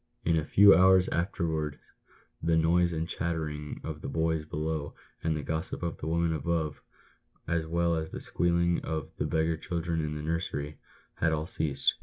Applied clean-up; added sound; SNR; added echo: none; none; none; none.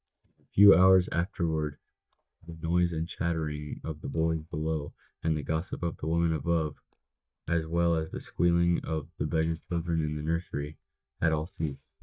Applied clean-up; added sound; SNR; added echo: neural mask model DeepFilterNet 3.